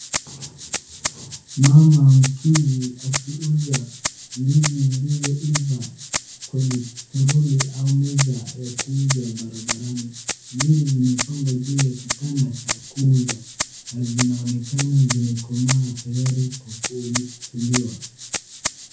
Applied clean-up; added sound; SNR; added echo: none; Rattle (instrument); 9 dB; reverberation time 0.6 s.